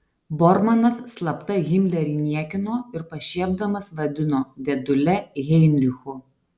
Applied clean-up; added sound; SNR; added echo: none; none; none; none.